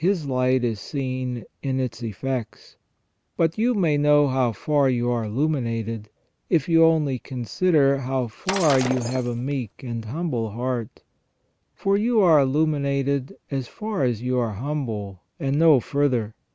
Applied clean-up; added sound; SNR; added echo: none; Shatter; 9 dB; none.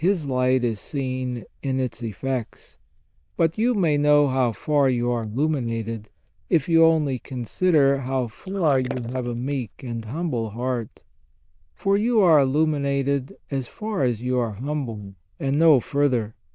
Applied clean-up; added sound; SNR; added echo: neural diffusion model UNIVERSE++.